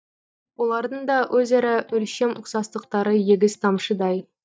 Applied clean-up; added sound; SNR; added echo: neural mask model DeepFilterNet 3.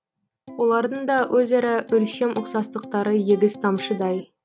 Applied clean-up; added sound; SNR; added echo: none; Electric guitar; 17 dB; none.